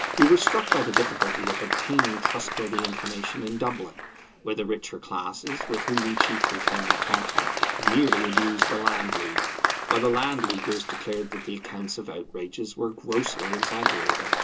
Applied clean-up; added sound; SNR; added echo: none; Applause; -1 dB; reverberation time 0.2 s.